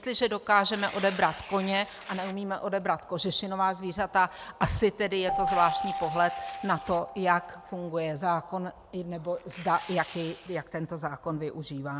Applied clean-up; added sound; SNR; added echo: none; Keyboard (musical) + Tearing; 10 dB; none.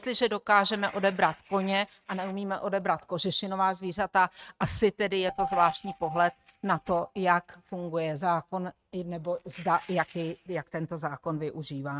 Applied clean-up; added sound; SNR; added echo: neural mask model RNNoise.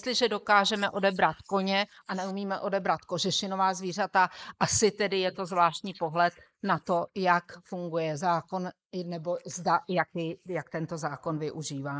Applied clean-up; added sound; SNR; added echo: neural mask model Resemble Enhance denoiser.